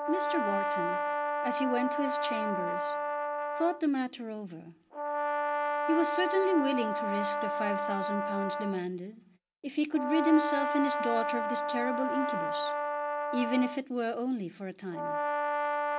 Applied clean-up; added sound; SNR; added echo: none; Brass instrument; 0 dB; none.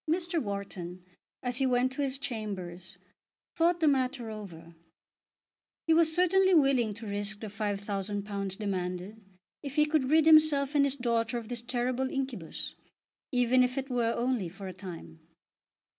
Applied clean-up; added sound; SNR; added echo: none; none; none; none.